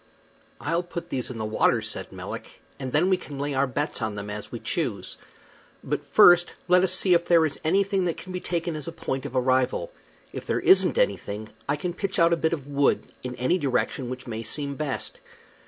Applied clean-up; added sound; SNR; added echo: none; none; none; none.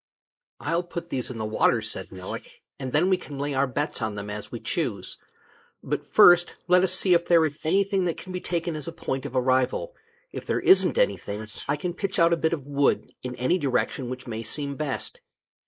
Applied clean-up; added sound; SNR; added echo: neural mask model Resemble Enhance denoiser.